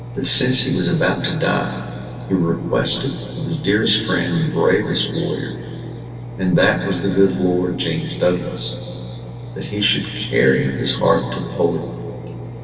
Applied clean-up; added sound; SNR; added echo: none; Engine; 12 dB; reverberation time 2.6 s.